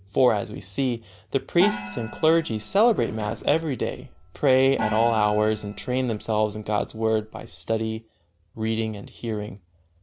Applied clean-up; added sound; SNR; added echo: none; Drawer open or close + Gong; 12 dB; none.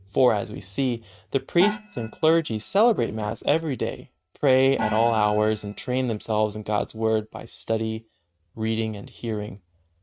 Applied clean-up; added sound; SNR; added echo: neural mask model RNNoise.